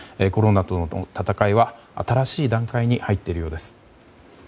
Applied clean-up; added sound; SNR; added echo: none; none; none; none.